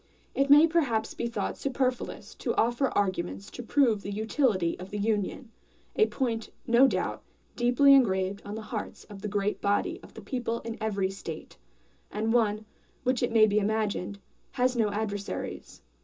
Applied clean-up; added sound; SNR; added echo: none; none; none; reverberation time 0.2 s.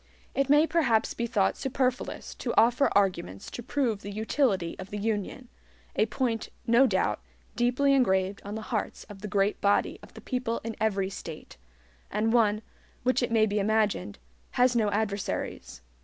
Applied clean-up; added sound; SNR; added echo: none; none; none; none.